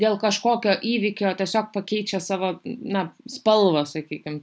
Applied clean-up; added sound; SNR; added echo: none; none; none; none.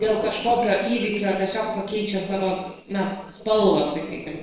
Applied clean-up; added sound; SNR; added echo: neural separator model SepFormer DNS4.